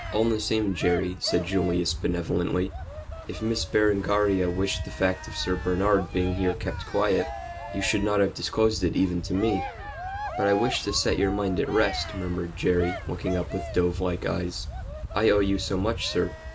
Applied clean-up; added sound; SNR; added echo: none; Cheering + Wind; 9 dB; none.